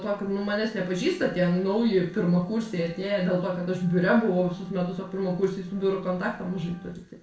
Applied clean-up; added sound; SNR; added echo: neural separator model SepFormer DNS4.